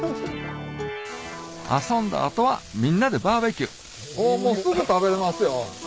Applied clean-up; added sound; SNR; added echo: none; Acoustic guitar; 17 dB; none.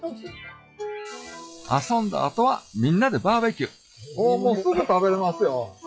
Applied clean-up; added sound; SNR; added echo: classical method log-MMSE.